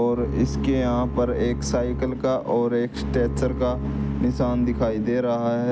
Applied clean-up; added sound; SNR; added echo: none; Bowed string instrument; 7 dB; none.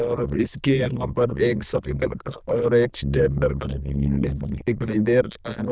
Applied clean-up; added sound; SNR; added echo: neural diffusion model UNIVERSE++.